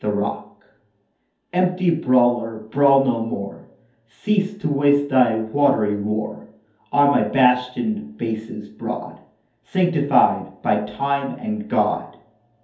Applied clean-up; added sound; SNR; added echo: none; none; none; reverberation time 0.5 s.